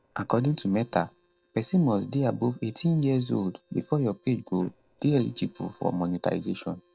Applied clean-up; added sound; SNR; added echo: neural separator model SepFormer DNS4.